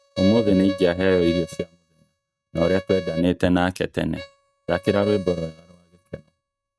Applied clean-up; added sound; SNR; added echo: neural mask model RNNoise.